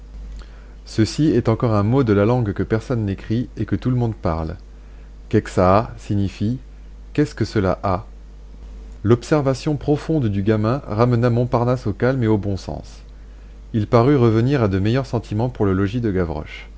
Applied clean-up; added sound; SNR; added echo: none; none; none; none.